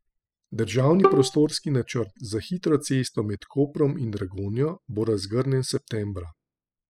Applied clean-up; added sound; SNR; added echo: classical method spectral subtraction.